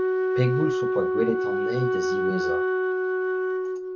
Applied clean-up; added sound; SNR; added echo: neural mask model RNNoise.